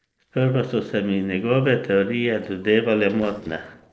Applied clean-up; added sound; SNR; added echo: neural separator model SepFormer DNS4.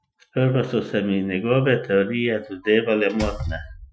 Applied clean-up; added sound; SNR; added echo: classical method Wiener filter.